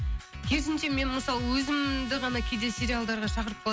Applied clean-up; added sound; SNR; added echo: none; Trumpet; 15 dB; none.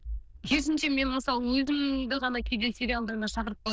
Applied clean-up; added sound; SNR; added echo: neural diffusion model UNIVERSE++.